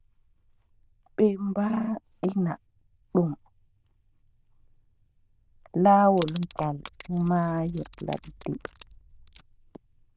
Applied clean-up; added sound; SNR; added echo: neural diffusion model UNIVERSE++.